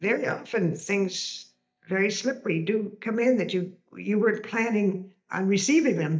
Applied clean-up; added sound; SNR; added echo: neural mask model DeepFilterNet 3.